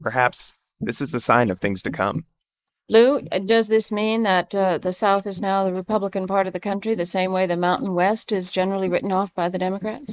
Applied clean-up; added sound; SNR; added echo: neural mask model Resemble Enhance denoiser.